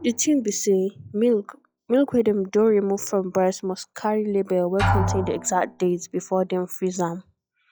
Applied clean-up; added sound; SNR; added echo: classical method log-MMSE.